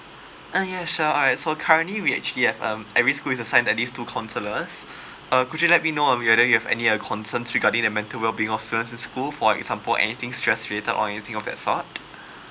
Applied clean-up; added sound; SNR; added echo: none; none; none; none.